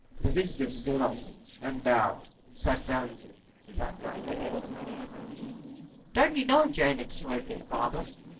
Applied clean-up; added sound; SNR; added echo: neural separator model SepFormer DNS4.